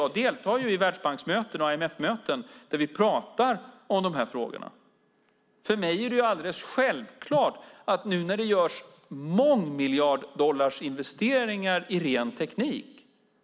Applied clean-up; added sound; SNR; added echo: none; none; none; none.